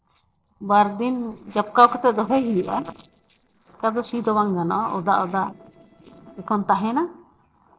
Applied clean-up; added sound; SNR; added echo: neural separator model SepFormer DNS4.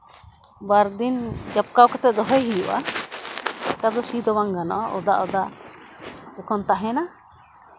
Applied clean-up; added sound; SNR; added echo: none; none; none; none.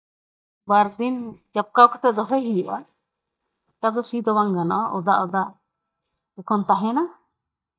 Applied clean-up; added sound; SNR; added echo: neural mask model DeepFilterNet 3.